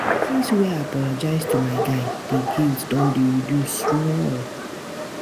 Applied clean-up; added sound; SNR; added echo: none; Gunshot, gunfire; 4 dB; none.